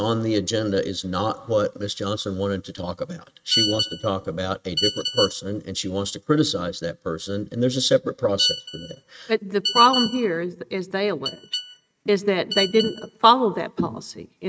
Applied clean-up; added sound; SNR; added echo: neural mask model RNNoise.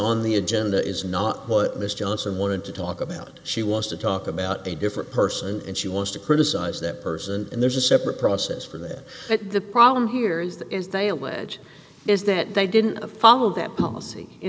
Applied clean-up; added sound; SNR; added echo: none; none; none; none.